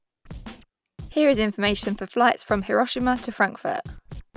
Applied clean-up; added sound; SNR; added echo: none; Scratching (performance technique); 17 dB; none.